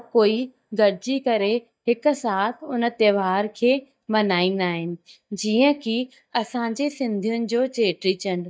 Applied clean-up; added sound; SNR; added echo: neural mask model DeepFilterNet 3.